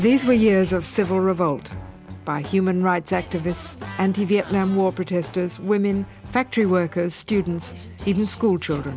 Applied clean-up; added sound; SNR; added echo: none; none; none; none.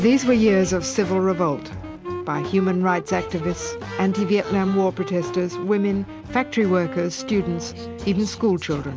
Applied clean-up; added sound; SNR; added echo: none; Wind instrument, woodwind instrument; 12 dB; none.